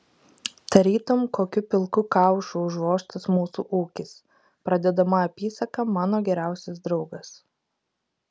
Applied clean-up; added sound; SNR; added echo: none; none; none; none.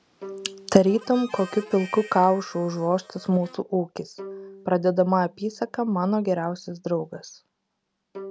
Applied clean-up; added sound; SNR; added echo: none; Harmonica + Bowed string instrument; 19 dB; none.